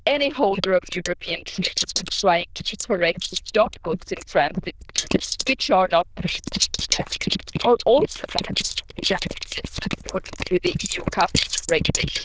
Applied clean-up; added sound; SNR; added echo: neural diffusion model UNIVERSE++.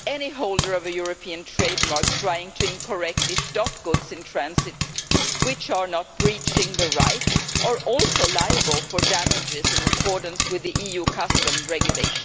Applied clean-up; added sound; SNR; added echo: none; Frying (food); -3 dB; none.